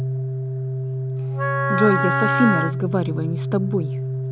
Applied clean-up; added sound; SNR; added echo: none; Organ + Wind instrument, woodwind instrument; -2 dB; none.